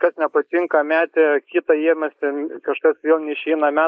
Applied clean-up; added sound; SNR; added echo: neural mask model Resemble Enhance denoiser.